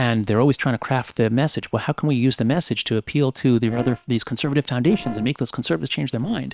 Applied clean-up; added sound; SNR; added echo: neural separator model SepFormer WHAM!.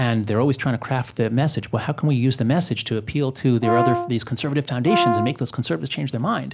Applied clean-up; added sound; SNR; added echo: none; Brass instrument; 2 dB; none.